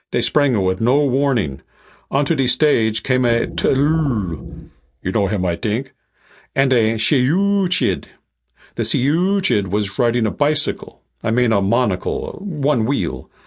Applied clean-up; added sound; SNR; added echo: neural mask model DeepFilterNet 3.